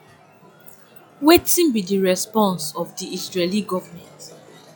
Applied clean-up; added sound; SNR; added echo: classical method log-MMSE.